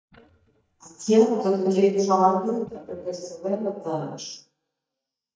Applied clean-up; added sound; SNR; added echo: neural mask model DeepFilterNet 3.